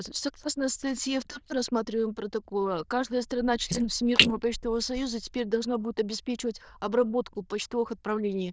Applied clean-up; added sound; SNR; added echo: neural diffusion model UNIVERSE++.